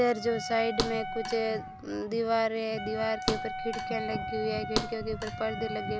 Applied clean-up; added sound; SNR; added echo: none; Wind instrument, woodwind instrument + Thump, thud; 5 dB; none.